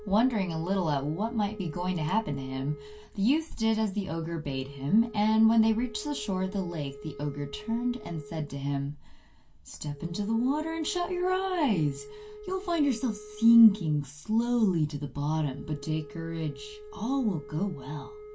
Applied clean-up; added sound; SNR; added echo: none; Wind instrument, woodwind instrument; 18 dB; reverberation time 0.2 s.